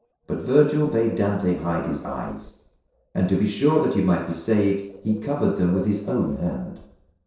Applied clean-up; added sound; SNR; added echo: neural separator model SepFormer DNS4.